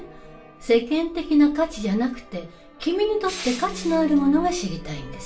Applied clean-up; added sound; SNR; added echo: none; Crushing; 16 dB; reverberation time 0.3 s.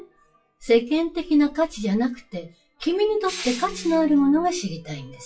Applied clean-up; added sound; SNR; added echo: classical method WPE with log-MMSE.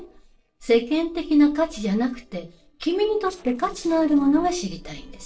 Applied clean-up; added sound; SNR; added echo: neural separator model SepFormer DNS4.